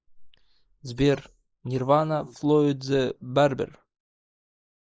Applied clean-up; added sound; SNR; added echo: neural mask model Resemble Enhance denoiser.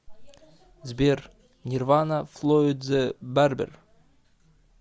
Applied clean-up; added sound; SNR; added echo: none; none; none; none.